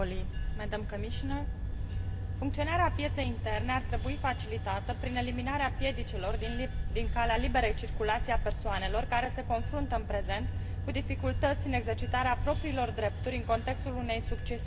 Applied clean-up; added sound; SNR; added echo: none; Bell / Train; -1 dB; reverberation time 1.9 s.